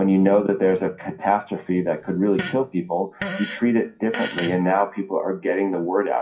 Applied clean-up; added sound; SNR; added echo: classical method WPE with log-MMSE.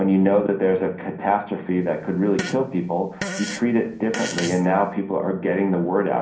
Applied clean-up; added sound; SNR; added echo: none; Fart; 11 dB; reverberation time 0.6 s.